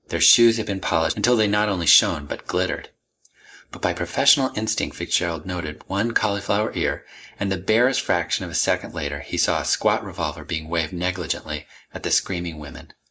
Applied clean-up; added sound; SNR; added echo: neural mask model Resemble Enhance denoiser.